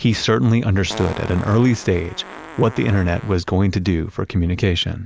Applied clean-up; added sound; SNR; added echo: none; Fart; 19 dB; none.